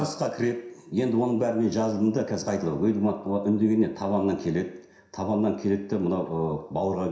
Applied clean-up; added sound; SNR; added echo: none; none; none; reverberation time 0.7 s.